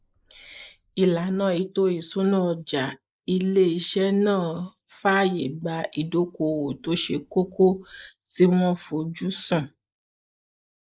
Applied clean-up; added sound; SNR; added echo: neural mask model Resemble Enhance denoiser.